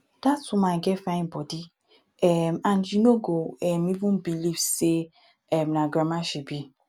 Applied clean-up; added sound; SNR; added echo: none; none; none; none.